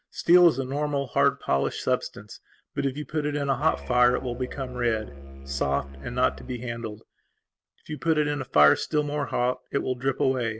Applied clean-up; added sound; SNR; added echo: none; Musical instrument; 13 dB; none.